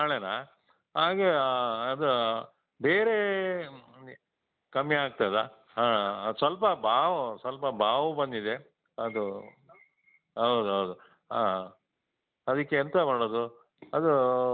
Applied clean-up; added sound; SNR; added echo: none; none; none; none.